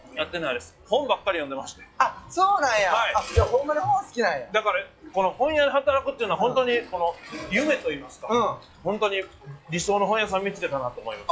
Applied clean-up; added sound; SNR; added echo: classical method log-MMSE.